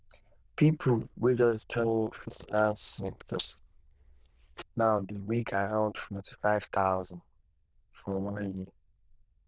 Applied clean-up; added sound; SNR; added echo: neural diffusion model UNIVERSE++.